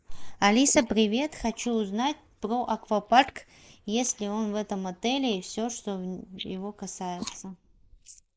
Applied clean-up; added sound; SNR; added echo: neural mask model Resemble Enhance denoiser.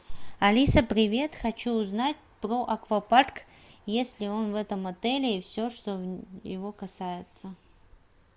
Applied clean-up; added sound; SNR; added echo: none; none; none; none.